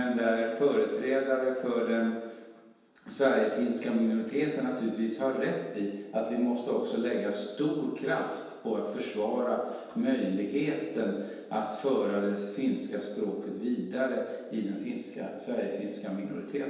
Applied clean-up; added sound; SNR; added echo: none; none; none; reverberation time 1.2 s.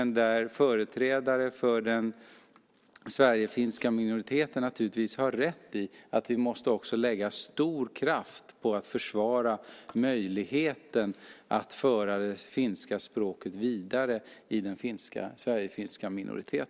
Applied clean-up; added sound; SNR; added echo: none; none; none; none.